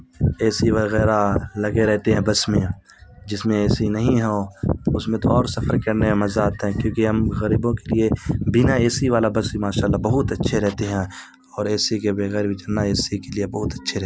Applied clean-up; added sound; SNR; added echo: none; none; none; none.